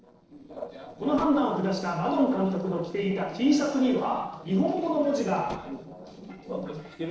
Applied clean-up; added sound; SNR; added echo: neural separator model SepFormer DNS4.